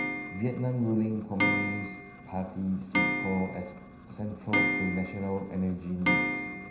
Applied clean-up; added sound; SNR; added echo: none; Clock; 0 dB; reverberation time 0.9 s.